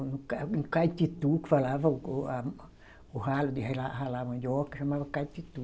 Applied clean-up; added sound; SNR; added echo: none; none; none; none.